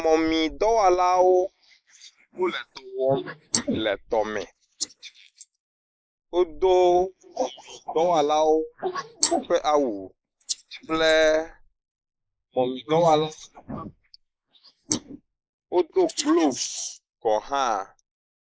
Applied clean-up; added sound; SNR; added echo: neural mask model Resemble Enhance denoiser.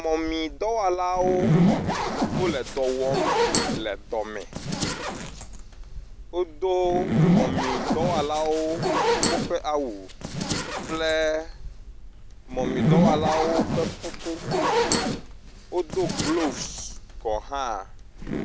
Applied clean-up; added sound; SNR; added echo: none; Zipper (clothing); -2 dB; none.